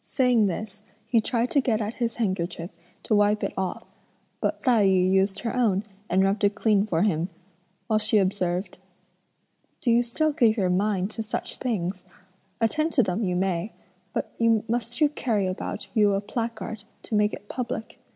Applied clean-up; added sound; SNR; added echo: none; none; none; none.